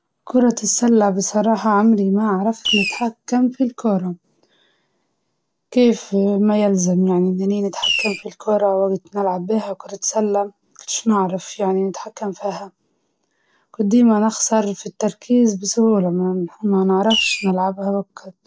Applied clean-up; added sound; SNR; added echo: none; Fireworks; 1 dB; none.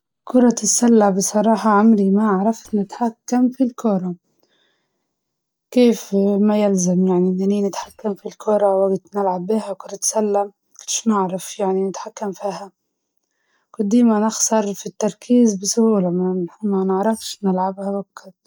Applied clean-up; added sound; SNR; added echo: neural mask model DeepFilterNet 3.